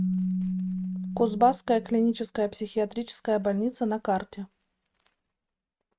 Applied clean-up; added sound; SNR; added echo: neural mask model RNNoise.